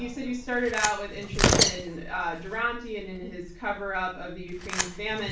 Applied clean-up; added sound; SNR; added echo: none; Tearing; -1 dB; reverberation time 0.4 s.